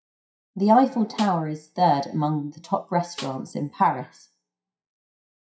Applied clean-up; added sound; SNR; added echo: classical method WPE with log-MMSE.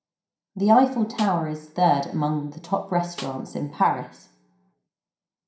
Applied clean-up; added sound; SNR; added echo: none; Snare drum; 19 dB; reverberation time 0.5 s.